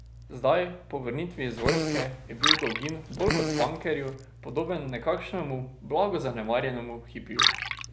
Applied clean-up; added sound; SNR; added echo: none; Fart + Liquid; 2 dB; none.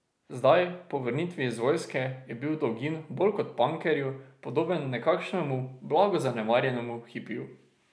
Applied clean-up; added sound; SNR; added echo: none; none; none; none.